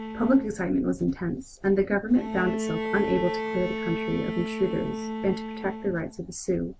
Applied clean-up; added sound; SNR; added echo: none; Bowed string instrument; 6 dB; none.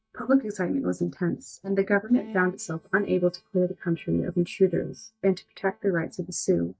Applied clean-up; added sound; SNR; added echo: neural mask model DeepFilterNet 3.